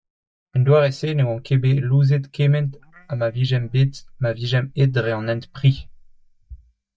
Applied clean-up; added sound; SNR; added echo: neural mask model DeepFilterNet 3.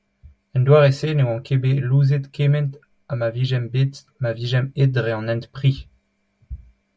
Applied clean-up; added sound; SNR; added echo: none; none; none; none.